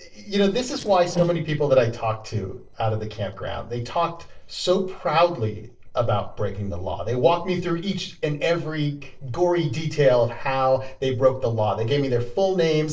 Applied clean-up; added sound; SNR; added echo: neural separator model SepFormer DNS4.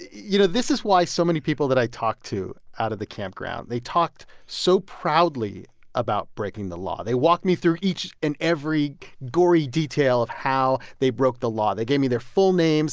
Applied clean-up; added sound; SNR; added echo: none; none; none; none.